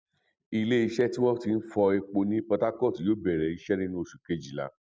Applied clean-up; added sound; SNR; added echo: none; none; none; none.